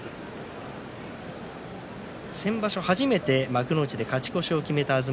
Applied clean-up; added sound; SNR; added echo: none; Dishes, pots, and pans; 19 dB; none.